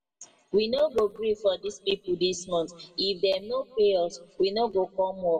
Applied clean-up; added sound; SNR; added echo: none; none; none; reverberation time 1.1 s.